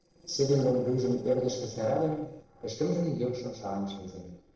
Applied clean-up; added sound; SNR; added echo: neural separator model SepFormer DNS4.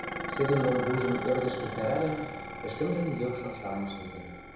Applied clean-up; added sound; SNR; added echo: none; Dishes, pots, and pans; 7 dB; reverberation time 1.0 s.